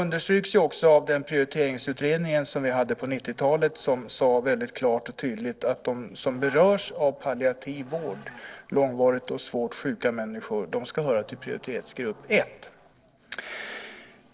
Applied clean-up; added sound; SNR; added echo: neural separator model SepFormer DNS4.